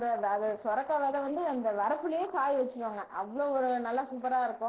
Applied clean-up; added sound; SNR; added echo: neural separator model SepFormer DNS4.